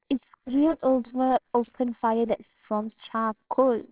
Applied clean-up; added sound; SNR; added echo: neural separator model SepFormer WHAMR!.